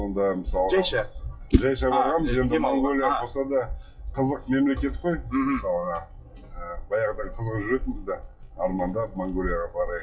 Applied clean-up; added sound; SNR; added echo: classical method WPE with log-MMSE.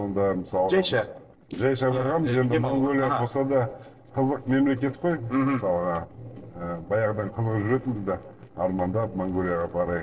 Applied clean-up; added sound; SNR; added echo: neural separator model SepFormer DNS4.